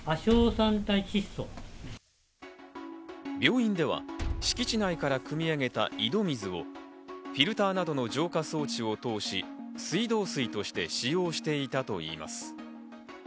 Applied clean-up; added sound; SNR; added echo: none; Liquid; 12 dB; none.